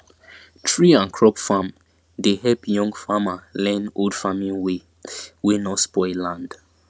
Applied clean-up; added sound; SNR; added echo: none; none; none; none.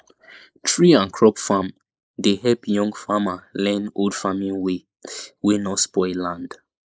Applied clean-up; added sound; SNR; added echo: neural mask model Resemble Enhance denoiser.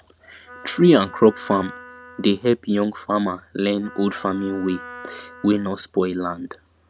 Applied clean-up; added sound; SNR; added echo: none; Wind instrument, woodwind instrument; 19 dB; none.